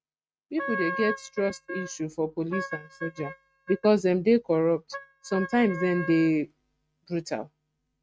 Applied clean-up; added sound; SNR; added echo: neural mask model RNNoise.